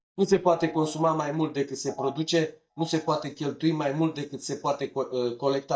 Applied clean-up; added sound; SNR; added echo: neural mask model DeepFilterNet 3.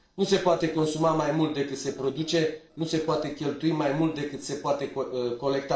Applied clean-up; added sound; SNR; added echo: neural separator model SepFormer DNS4.